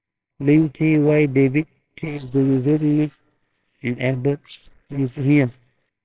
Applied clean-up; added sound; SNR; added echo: neural separator model SepFormer WHAMR!.